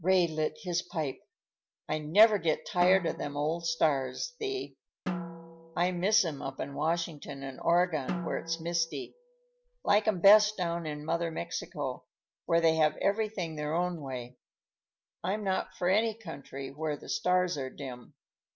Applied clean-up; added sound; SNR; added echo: none; Drum; 11 dB; none.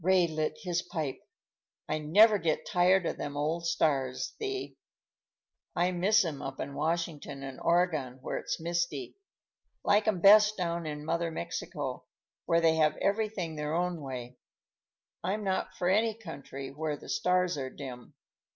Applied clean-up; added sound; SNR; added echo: none; none; none; none.